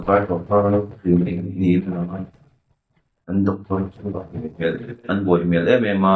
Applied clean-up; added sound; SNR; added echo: neural mask model DeepFilterNet 3.